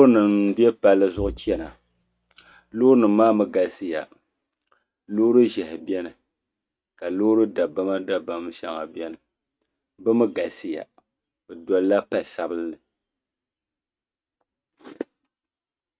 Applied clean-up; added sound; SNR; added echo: neural mask model RNNoise.